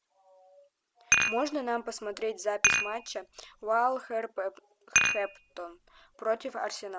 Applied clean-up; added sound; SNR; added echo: none; Dishes, pots, and pans; -4 dB; none.